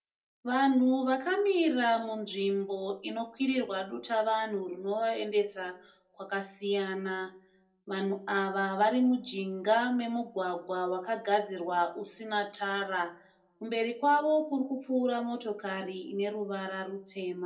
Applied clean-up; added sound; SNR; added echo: none; none; none; reverberation time 0.2 s.